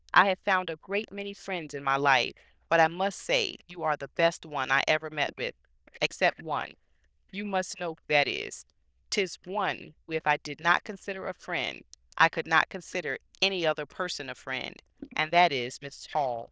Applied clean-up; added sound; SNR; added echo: neural diffusion model UNIVERSE++.